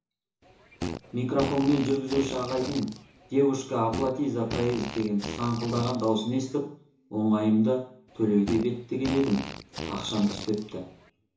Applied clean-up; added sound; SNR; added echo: none; Fart; 10 dB; reverberation time 0.8 s.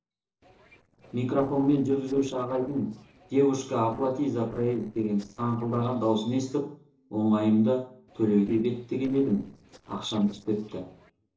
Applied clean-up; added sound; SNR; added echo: neural separator model SepFormer DNS4.